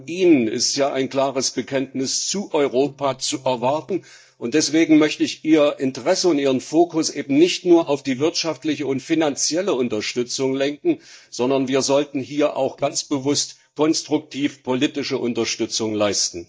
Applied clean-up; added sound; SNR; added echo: neural mask model DeepFilterNet 3.